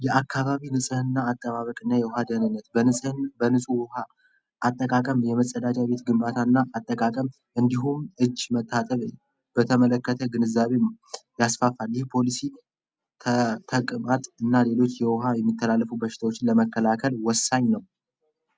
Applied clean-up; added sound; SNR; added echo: none; none; none; none.